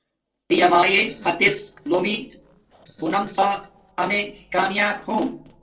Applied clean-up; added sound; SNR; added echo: neural separator model SepFormer DNS4.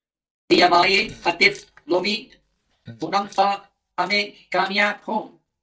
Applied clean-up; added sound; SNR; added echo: neural mask model DeepFilterNet 3.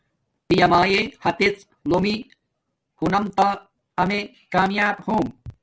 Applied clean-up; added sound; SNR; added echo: none; none; none; none.